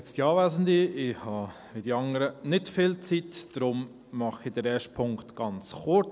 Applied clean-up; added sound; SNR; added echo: none; none; none; none.